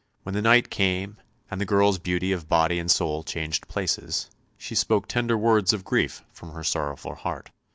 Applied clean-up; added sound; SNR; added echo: none; none; none; none.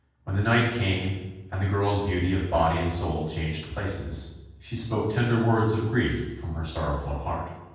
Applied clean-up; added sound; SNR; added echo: none; none; none; reverberation time 1.2 s.